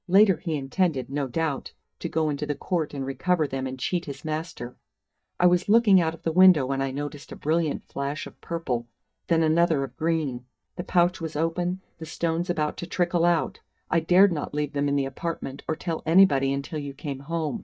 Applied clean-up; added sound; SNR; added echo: neural mask model DeepFilterNet 3.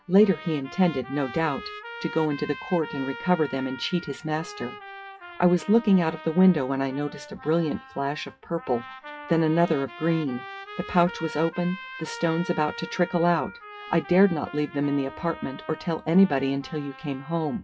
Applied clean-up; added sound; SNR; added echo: classical method WPE with log-MMSE.